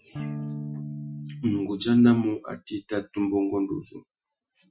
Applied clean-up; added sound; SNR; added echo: classical method Wiener filter.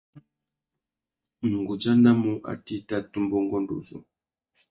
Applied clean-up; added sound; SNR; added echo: neural mask model DeepFilterNet 3.